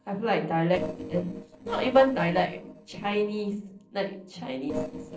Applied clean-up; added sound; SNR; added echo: neural separator model SepFormer DNS4.